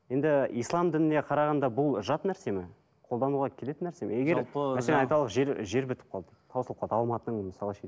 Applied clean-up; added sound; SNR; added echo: none; none; none; none.